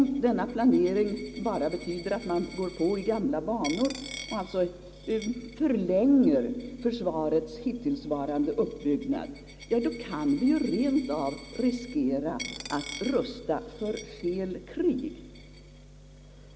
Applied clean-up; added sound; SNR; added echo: none; Coin (dropping); 19 dB; none.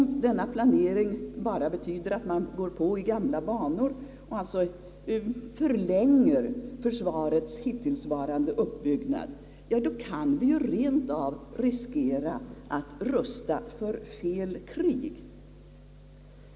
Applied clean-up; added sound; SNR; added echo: none; none; none; none.